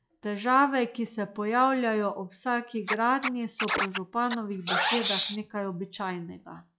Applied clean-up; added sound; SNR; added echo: classical method log-MMSE.